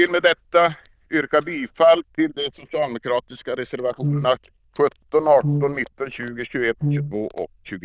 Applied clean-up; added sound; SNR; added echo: neural diffusion model UNIVERSE++.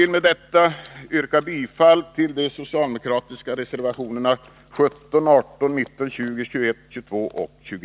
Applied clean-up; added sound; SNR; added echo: none; none; none; none.